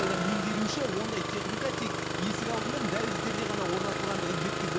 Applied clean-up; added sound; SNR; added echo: none; Engine starting; -2 dB; reverberation time 0.2 s.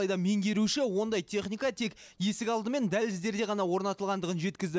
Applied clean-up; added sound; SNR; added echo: none; none; none; none.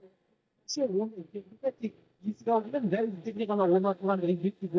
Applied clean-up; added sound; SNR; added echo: neural mask model DeepFilterNet 3.